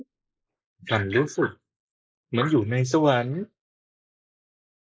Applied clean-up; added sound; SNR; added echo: neural mask model Resemble Enhance denoiser.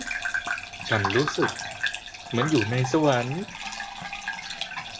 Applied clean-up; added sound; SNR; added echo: none; Bathtub (filling or washing) / Gurgling; 4 dB; none.